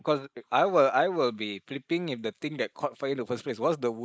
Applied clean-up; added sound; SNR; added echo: neural mask model Resemble Enhance denoiser.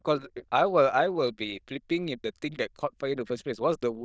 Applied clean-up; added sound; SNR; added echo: neural diffusion model UNIVERSE++.